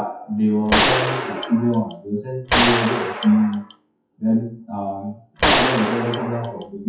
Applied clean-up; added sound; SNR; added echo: classical method WPE with log-MMSE.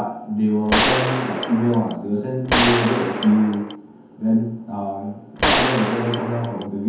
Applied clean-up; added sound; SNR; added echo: none; Gunshot, gunfire; 1 dB; reverberation time 0.9 s.